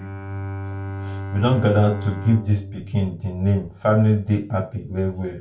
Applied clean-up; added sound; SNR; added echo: none; Bowed string instrument; 10 dB; reverberation time 0.2 s.